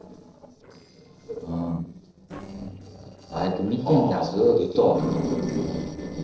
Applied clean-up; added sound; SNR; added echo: neural separator model SepFormer DNS4.